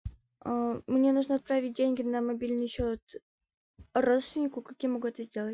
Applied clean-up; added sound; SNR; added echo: classical method Wiener filter.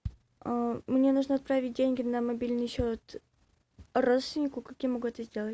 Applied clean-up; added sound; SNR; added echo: none; Bass drum; 18 dB; none.